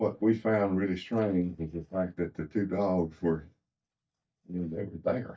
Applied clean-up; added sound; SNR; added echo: neural mask model DeepFilterNet 3.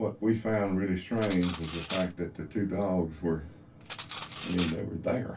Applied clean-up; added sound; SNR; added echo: none; Cutlery, silverware; 9 dB; reverberation time 0.2 s.